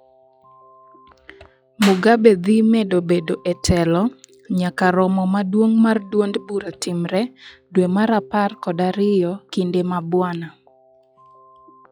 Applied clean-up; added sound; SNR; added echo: classical method log-MMSE.